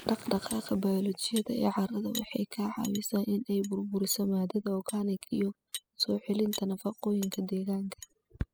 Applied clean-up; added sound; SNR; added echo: classical method spectral subtraction.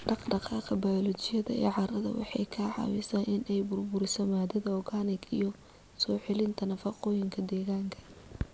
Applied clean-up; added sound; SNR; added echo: none; none; none; none.